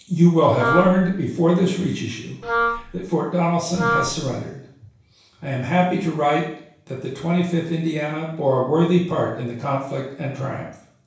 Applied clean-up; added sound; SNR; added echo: none; Wind instrument, woodwind instrument; 3 dB; reverberation time 0.7 s.